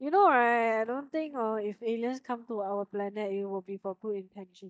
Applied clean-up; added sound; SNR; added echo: neural mask model DeepFilterNet 3.